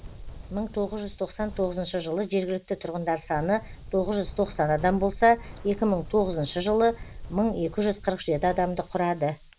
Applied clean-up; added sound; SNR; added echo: none; Wind; 14 dB; none.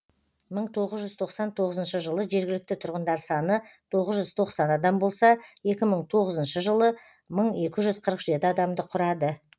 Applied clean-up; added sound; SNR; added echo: none; none; none; none.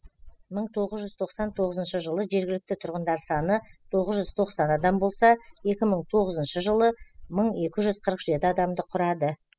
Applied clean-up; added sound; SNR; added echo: classical method spectral subtraction.